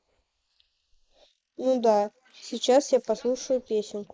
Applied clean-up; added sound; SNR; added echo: neural mask model Resemble Enhance denoiser.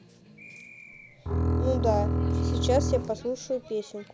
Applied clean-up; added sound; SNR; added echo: none; Bowed string instrument; -4 dB; none.